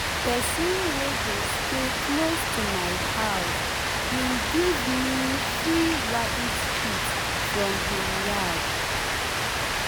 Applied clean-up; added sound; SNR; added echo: none; Rain; -4 dB; none.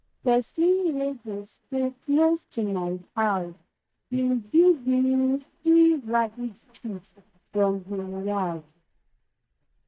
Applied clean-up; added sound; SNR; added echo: neural mask model DeepFilterNet 3.